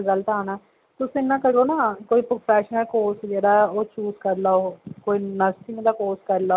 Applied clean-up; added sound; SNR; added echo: none; none; none; none.